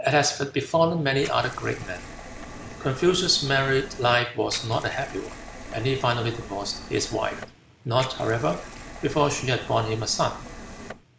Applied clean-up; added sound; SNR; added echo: none; Liquid; 13 dB; none.